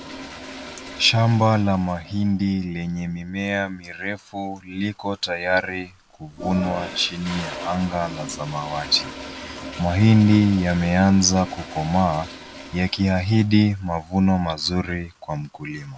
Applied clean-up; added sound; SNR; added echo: none; Toilet flush; 16 dB; none.